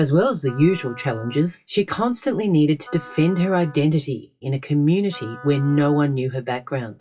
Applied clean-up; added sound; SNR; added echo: classical method WPE with log-MMSE.